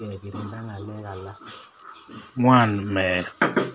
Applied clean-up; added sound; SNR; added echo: none; none; none; none.